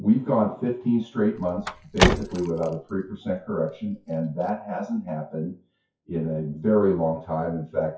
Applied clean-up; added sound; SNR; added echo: classical method WPE with log-MMSE.